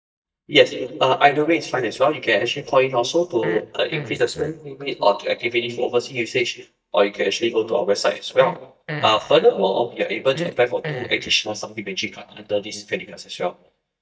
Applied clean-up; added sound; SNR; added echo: neural mask model DeepFilterNet 3.